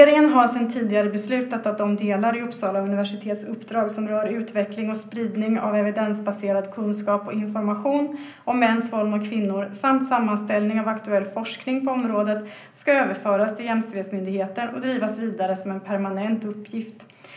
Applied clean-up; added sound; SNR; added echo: none; none; none; reverberation time 0.5 s.